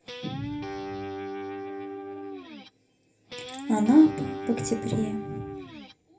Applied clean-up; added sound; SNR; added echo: none; Guitar; 8 dB; reverberation time 0.3 s.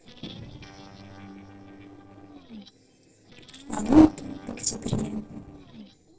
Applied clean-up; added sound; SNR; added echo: neural separator model SepFormer DNS4.